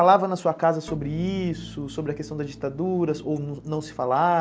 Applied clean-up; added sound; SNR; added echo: none; Organ; 18 dB; none.